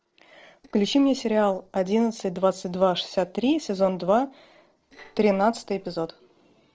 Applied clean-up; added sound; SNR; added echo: neural separator model SepFormer DNS4.